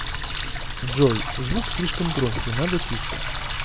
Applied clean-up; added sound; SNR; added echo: none; Water tap, faucet; -1 dB; none.